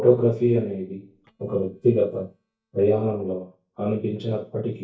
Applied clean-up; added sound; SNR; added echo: neural mask model DeepFilterNet 3.